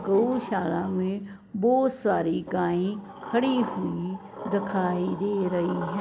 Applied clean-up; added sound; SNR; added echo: none; Sliding door; 12 dB; none.